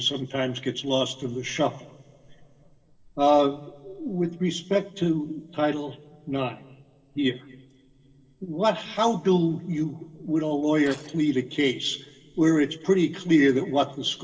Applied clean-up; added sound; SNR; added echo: neural separator model SepFormer DNS4.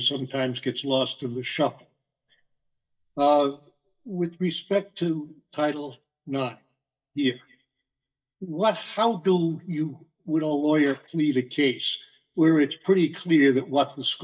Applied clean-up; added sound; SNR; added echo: neural mask model DeepFilterNet 3.